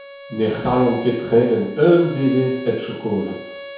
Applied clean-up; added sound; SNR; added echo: none; Bowed string instrument; 16 dB; reverberation time 0.9 s.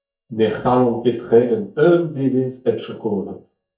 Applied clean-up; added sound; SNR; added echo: neural mask model DeepFilterNet 3.